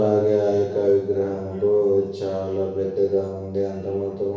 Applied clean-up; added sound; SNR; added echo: none; none; none; reverberation time 1.1 s.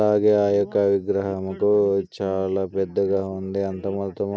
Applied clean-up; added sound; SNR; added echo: none; none; none; none.